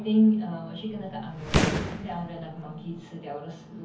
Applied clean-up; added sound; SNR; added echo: none; Fireworks; 1 dB; reverberation time 0.7 s.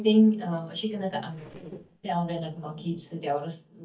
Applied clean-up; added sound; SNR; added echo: neural mask model DeepFilterNet 3.